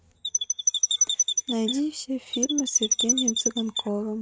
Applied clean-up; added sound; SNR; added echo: neural mask model RNNoise.